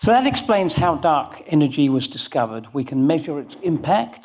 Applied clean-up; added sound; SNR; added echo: none; none; none; none.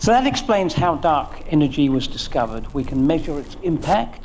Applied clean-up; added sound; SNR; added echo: none; Zipper (clothing); 12 dB; none.